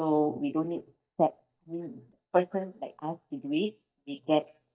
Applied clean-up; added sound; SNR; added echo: neural mask model DeepFilterNet 3.